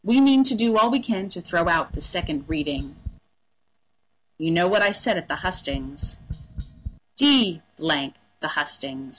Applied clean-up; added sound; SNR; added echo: none; Tap; 13 dB; none.